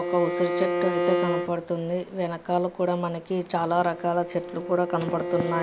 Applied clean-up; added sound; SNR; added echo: none; Bowed string instrument; 4 dB; none.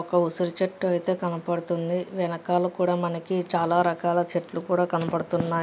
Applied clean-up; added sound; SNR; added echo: none; none; none; none.